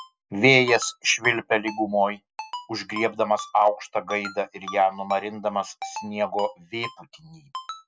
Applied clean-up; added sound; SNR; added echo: none; Ringtone; 15 dB; none.